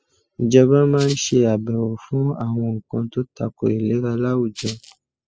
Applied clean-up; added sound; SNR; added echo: classical method spectral subtraction.